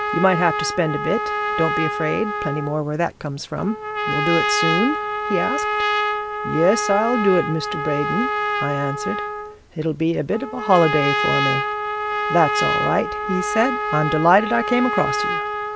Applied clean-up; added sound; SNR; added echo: none; Trumpet; 2 dB; none.